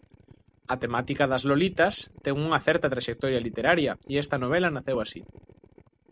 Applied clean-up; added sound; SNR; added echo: neural mask model RNNoise.